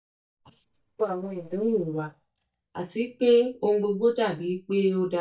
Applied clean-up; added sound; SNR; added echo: neural mask model DeepFilterNet 3.